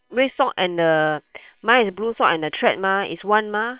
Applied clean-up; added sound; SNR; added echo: neural separator model SepFormer WHAM!.